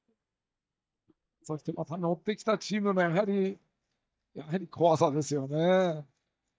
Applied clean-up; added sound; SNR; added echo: neural mask model DeepFilterNet 3.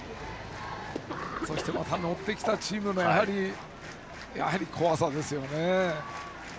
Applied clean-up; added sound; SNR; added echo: none; Cough; 13 dB; none.